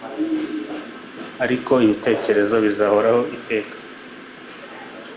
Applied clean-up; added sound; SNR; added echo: none; Train; 16 dB; reverberation time 0.6 s.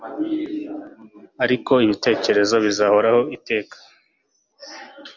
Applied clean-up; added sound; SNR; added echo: none; none; none; none.